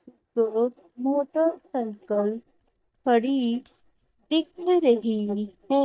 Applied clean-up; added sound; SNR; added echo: neural mask model DeepFilterNet 3.